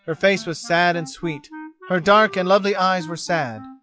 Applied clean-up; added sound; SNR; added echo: classical method log-MMSE.